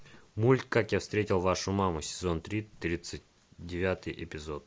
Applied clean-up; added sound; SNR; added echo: none; none; none; none.